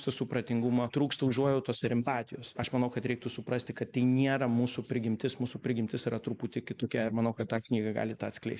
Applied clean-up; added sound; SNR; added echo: neural mask model Resemble Enhance denoiser.